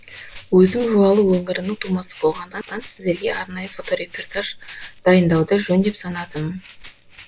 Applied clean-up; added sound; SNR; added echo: none; Rattle (instrument); 7 dB; none.